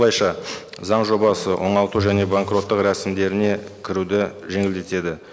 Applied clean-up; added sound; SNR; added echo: none; Bowed string instrument; 13 dB; none.